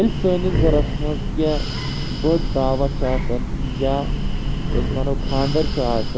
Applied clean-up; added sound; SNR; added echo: none; Breathing; -1 dB; none.